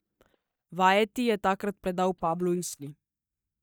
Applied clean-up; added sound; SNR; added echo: neural mask model DeepFilterNet 3.